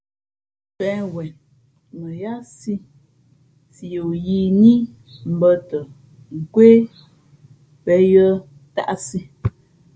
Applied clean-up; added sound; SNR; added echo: none; none; none; none.